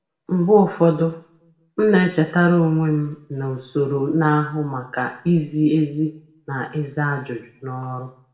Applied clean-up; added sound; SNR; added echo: none; none; none; reverberation time 0.5 s.